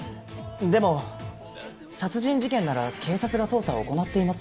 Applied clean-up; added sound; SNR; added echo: none; none; none; none.